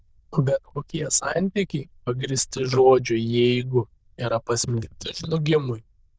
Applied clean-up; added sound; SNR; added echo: neural diffusion model UNIVERSE++.